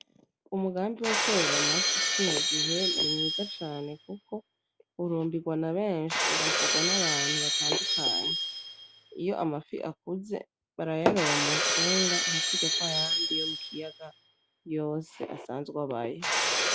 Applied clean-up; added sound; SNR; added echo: none; Tap / Hammer + Shatter; -3 dB; none.